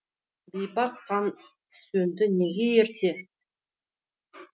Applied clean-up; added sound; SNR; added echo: none; none; none; none.